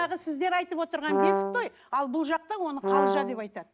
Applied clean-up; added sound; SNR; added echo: none; Brass instrument; -3 dB; none.